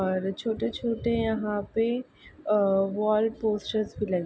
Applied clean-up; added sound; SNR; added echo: none; none; none; none.